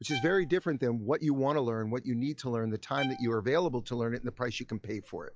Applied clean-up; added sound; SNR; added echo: classical method log-MMSE.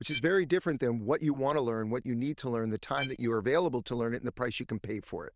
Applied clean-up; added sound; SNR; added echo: neural diffusion model UNIVERSE++.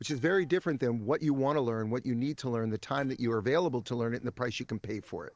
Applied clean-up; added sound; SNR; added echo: neural separator model SepFormer DNS4.